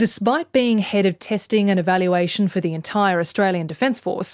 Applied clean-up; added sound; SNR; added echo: none; none; none; none.